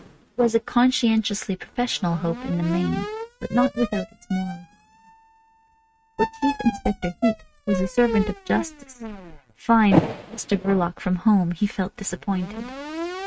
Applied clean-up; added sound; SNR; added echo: neural mask model RNNoise.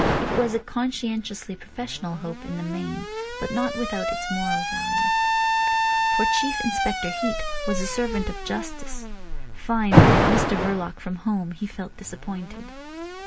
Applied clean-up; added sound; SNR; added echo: none; Alarm; -4 dB; none.